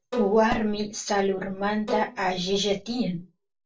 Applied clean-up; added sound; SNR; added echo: neural separator model SepFormer DNS4.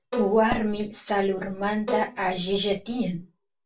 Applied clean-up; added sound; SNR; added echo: none; Bowed string instrument; 10 dB; reverberation time 0.2 s.